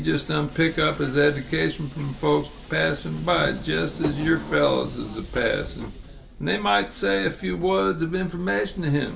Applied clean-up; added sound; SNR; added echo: none; Subway, metro, underground; 13 dB; reverberation time 0.2 s.